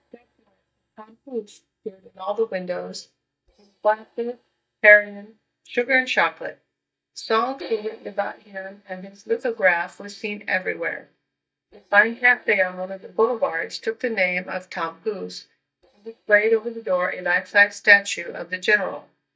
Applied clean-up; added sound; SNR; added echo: neural mask model DeepFilterNet 3.